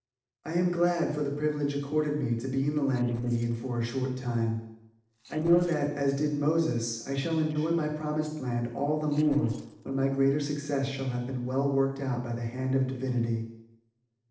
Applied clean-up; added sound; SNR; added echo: neural separator model SepFormer DNS4.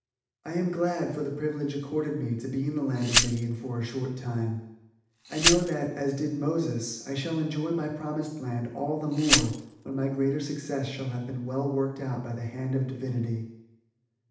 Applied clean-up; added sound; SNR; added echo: none; Glass; 1 dB; reverberation time 0.8 s.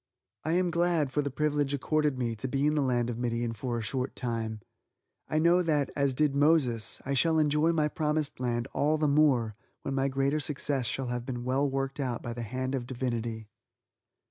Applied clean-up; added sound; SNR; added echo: none; none; none; none.